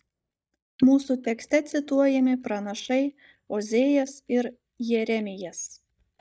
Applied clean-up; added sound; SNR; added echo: neural mask model DeepFilterNet 3.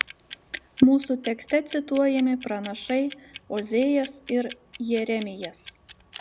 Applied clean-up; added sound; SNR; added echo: none; Clock; 16 dB; none.